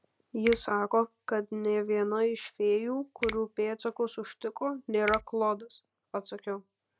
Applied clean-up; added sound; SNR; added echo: none; Finger snapping; 13 dB; none.